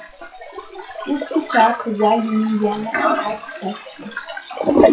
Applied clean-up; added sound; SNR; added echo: classical method WPE with log-MMSE.